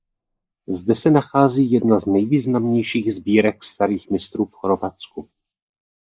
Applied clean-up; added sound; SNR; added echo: neural mask model Resemble Enhance denoiser.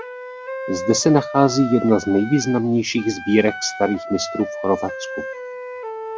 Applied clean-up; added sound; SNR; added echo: none; Wind instrument, woodwind instrument; 11 dB; none.